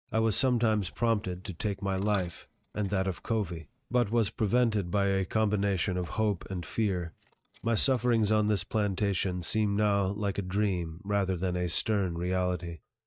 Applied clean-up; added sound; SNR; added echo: neural mask model RNNoise.